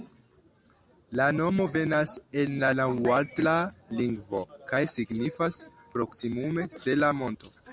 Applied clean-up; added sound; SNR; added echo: none; none; none; none.